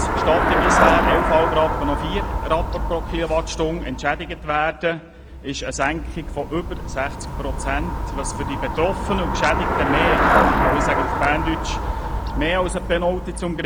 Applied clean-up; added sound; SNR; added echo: none; Traffic noise, roadway noise / Bicycle; -2 dB; none.